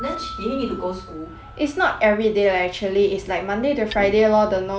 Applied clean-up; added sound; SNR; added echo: none; Keyboard (musical) + Hammer; 18 dB; none.